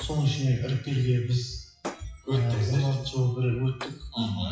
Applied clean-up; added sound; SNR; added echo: classical method WPE with log-MMSE.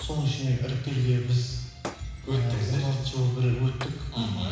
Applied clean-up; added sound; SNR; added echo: none; Shatter; 20 dB; reverberation time 1.0 s.